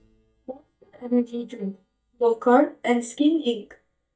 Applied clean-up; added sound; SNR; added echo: neural mask model DeepFilterNet 3.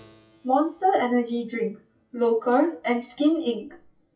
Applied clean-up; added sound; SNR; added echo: classical method WPE with log-MMSE.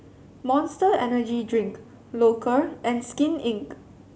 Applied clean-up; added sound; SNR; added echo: none; none; none; none.